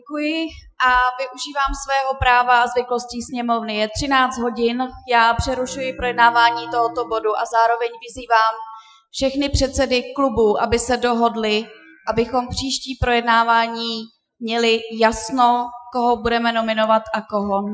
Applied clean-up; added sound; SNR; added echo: classical method Wiener filter.